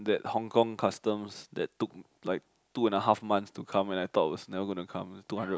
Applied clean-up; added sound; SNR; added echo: none; none; none; none.